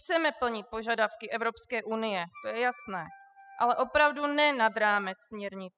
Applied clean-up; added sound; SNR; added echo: classical method spectral subtraction.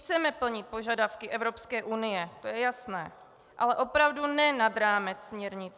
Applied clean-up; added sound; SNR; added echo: none; none; none; none.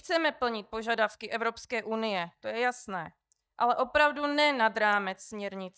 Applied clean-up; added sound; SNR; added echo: neural mask model DeepFilterNet 3.